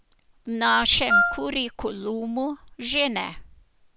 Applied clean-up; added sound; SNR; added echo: none; Wind instrument, woodwind instrument; -4 dB; none.